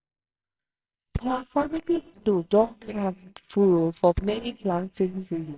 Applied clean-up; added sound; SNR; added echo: neural separator model SepFormer WHAMR!.